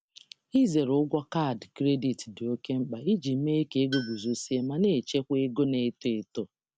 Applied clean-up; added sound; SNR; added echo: none; Tools; 13 dB; none.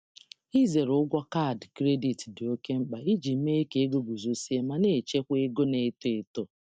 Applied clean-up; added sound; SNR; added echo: neural mask model DeepFilterNet 3.